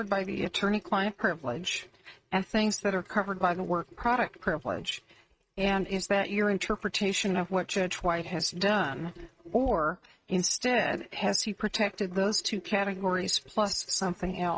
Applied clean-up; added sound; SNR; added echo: neural mask model RNNoise.